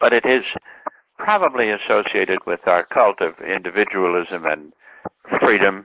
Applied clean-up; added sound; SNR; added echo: neural mask model Resemble Enhance denoiser.